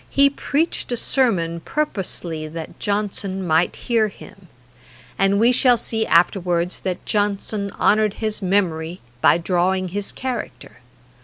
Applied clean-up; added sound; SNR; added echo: none; none; none; none.